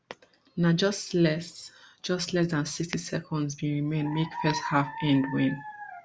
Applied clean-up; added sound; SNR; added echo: none; none; none; none.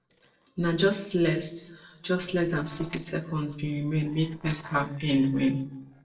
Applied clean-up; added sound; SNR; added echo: neural separator model SepFormer DNS4.